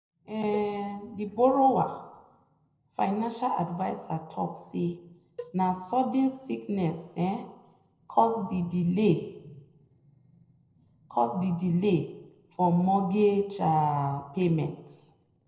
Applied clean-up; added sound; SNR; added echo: neural separator model SepFormer DNS4.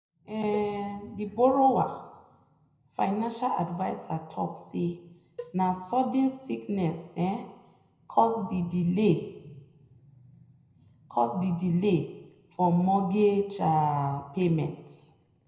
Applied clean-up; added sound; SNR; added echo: none; Cowbell; 19 dB; reverberation time 0.8 s.